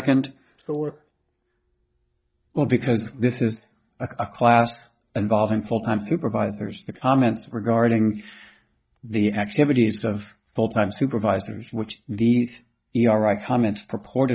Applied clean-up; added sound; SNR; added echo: neural mask model DeepFilterNet 3.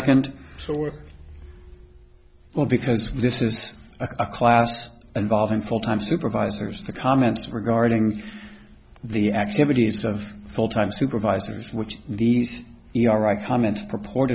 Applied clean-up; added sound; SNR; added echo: none; none; none; none.